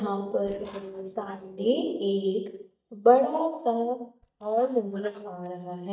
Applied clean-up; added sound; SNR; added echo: neural mask model DeepFilterNet 3.